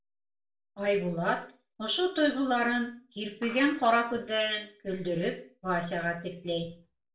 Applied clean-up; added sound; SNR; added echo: none; Skateboard; 17 dB; reverberation time 0.4 s.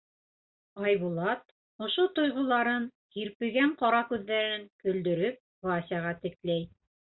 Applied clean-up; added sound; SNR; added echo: none; none; none; none.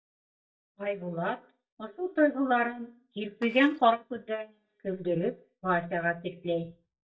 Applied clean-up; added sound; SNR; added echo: neural mask model DeepFilterNet 3.